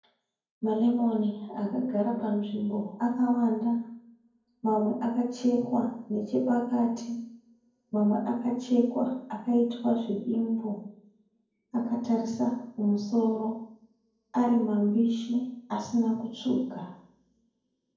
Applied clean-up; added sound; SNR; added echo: none; none; none; reverberation time 0.9 s.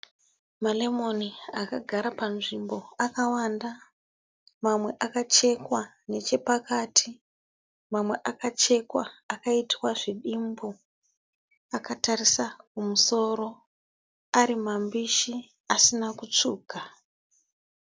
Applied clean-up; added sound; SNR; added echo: none; none; none; none.